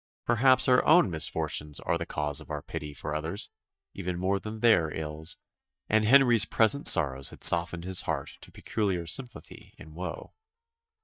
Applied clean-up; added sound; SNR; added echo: neural mask model DeepFilterNet 3.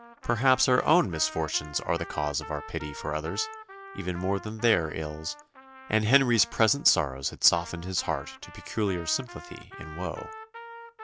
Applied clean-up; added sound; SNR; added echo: none; Trumpet; 16 dB; none.